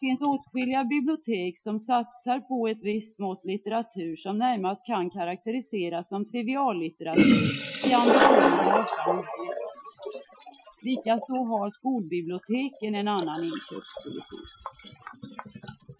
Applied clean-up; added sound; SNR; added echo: classical method Wiener filter.